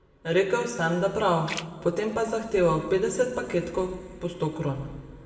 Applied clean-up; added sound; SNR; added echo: none; Splash, splatter; 19 dB; reverberation time 1.8 s.